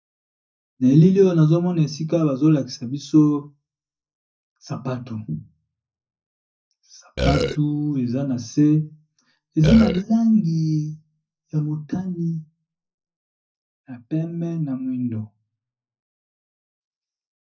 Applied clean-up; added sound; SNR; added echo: neural mask model DeepFilterNet 3.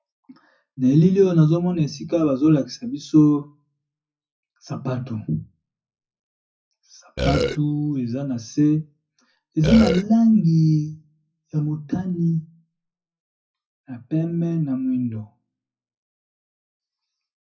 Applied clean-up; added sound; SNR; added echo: classical method WPE with log-MMSE.